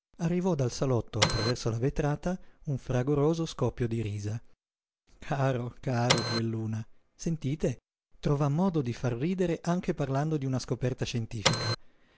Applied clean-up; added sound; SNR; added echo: none; Printer; -3 dB; none.